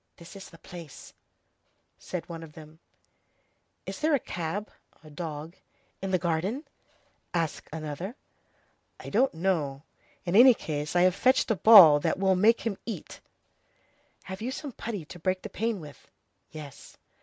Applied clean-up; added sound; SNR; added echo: none; none; none; none.